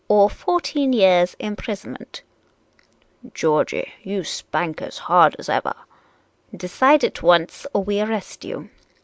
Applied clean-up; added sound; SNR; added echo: none; none; none; none.